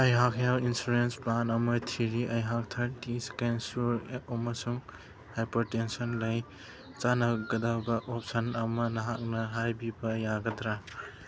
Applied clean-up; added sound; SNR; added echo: none; Wind instrument, woodwind instrument; 19 dB; none.